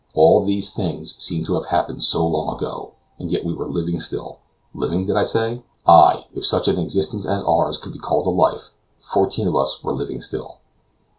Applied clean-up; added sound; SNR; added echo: none; none; none; none.